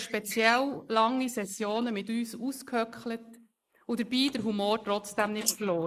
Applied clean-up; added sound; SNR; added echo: neural mask model Resemble Enhance denoiser.